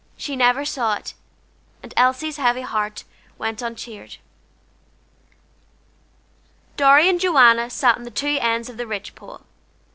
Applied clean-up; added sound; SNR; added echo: none; none; none; none.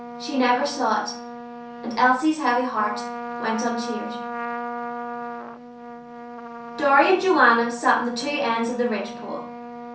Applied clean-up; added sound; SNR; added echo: none; Trumpet; 10 dB; reverberation time 0.6 s.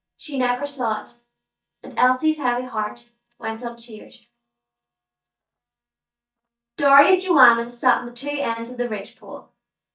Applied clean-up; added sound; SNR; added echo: neural mask model DeepFilterNet 3.